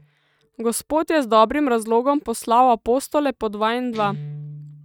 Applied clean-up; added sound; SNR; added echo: neural mask model RNNoise.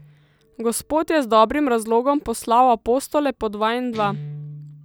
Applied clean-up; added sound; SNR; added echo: none; Guitar; 19 dB; none.